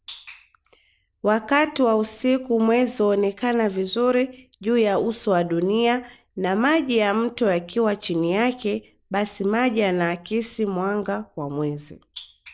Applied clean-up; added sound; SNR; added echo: none; none; none; none.